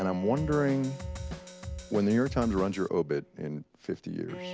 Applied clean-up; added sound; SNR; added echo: none; Drum kit + Bowed string instrument; 11 dB; none.